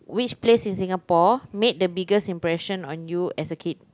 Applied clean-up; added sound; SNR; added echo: none; none; none; none.